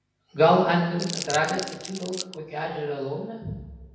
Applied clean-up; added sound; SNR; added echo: none; Crumpling, crinkling; 11 dB; reverberation time 0.9 s.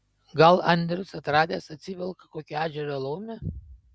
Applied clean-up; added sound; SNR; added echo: none; none; none; none.